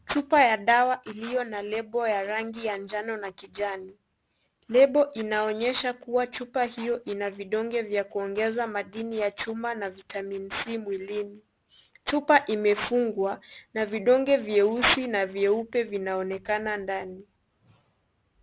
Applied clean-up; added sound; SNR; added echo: none; none; none; none.